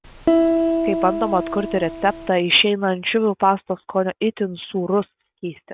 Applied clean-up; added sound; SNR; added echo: none; Piano; 0 dB; none.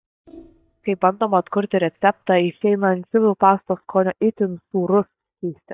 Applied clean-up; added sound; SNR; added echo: neural mask model DeepFilterNet 3.